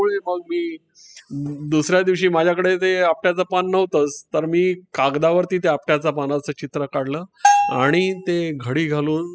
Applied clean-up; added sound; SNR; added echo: classical method spectral subtraction.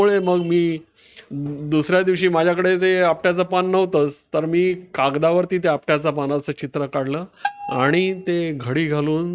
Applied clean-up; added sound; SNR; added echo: neural mask model RNNoise.